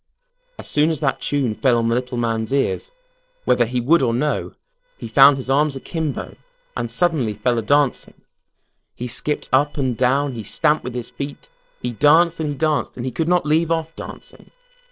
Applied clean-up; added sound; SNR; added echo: neural separator model SepFormer DNS4.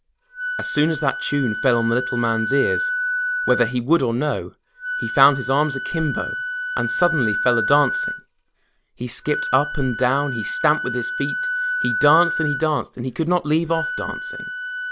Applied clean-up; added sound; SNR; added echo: none; Wind instrument, woodwind instrument; 4 dB; none.